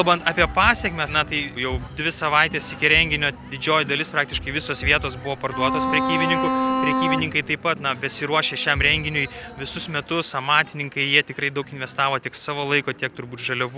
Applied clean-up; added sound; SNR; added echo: none; Bowed string instrument; 0 dB; none.